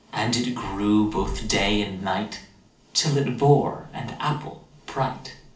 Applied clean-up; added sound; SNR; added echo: none; none; none; reverberation time 0.4 s.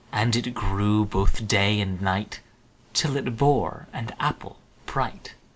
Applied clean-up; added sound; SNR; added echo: none; none; none; none.